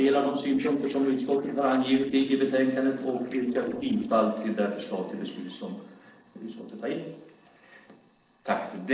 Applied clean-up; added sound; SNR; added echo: neural separator model SepFormer DNS4.